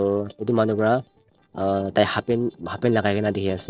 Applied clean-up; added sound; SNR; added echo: neural separator model SepFormer DNS4.